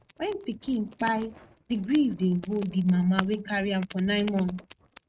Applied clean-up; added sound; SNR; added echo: neural mask model RNNoise.